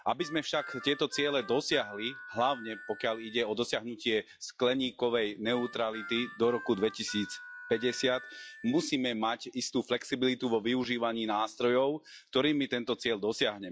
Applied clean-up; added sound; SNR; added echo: classical method log-MMSE.